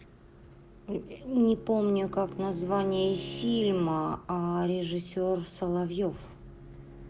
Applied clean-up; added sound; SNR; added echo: none; Bowed string instrument; 15 dB; none.